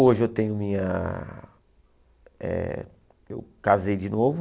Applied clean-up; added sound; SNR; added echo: none; none; none; none.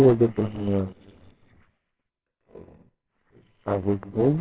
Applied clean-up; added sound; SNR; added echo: neural separator model SepFormer WHAMR!.